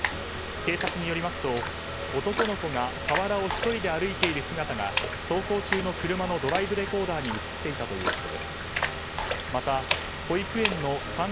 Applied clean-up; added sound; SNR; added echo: none; Car + Splash, splatter; 0 dB; none.